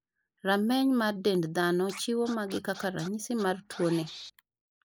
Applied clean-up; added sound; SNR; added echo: neural mask model Resemble Enhance denoiser.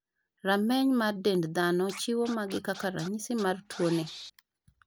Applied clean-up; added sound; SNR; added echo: none; Scratching (performance technique); 17 dB; none.